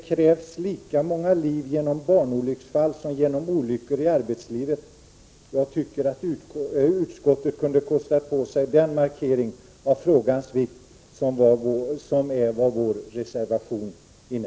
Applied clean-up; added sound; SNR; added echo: none; none; none; none.